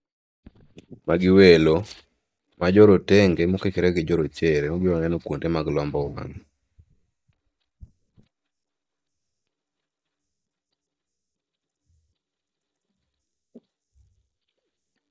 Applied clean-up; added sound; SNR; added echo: neural mask model DeepFilterNet 3.